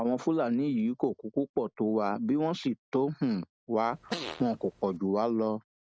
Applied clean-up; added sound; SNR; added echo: none; Fart; 11 dB; none.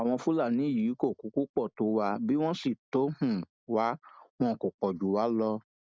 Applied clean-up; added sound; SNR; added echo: none; none; none; none.